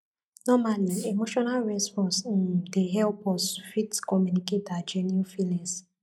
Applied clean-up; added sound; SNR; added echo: neural mask model Resemble Enhance denoiser.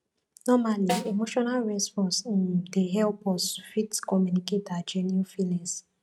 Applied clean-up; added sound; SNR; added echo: neural mask model RNNoise.